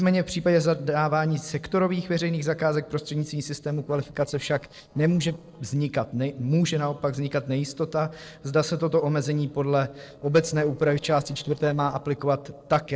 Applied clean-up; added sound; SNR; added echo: neural separator model SepFormer DNS4.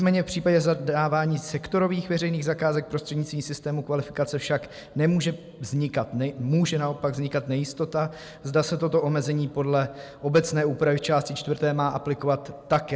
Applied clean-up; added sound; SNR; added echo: none; none; none; none.